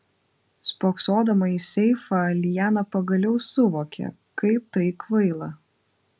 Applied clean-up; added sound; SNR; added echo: none; none; none; none.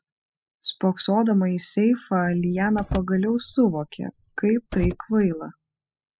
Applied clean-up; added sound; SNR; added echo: classical method spectral subtraction.